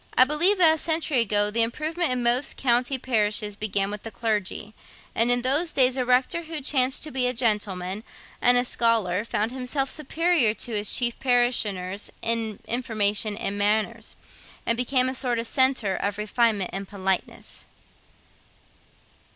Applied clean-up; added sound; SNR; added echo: none; none; none; none.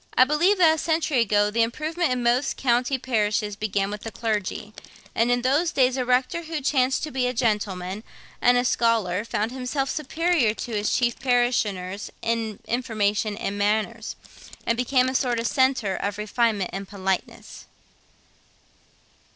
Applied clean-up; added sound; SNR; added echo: neural separator model SepFormer DNS4.